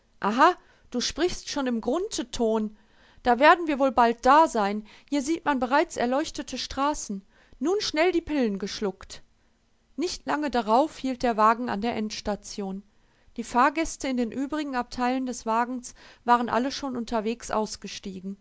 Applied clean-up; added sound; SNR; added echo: none; none; none; none.